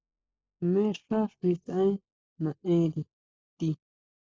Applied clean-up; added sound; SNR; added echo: neural mask model Resemble Enhance denoiser.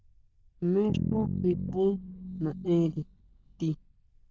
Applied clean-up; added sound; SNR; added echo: neural diffusion model UNIVERSE++.